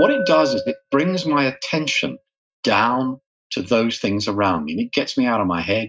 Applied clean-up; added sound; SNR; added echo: neural mask model RNNoise.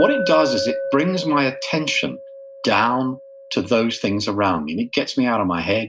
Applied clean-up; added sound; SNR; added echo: none; Glass; 9 dB; none.